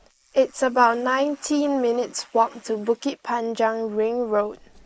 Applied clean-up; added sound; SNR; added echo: neural mask model Resemble Enhance denoiser.